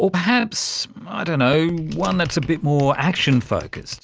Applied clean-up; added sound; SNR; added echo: none; none; none; none.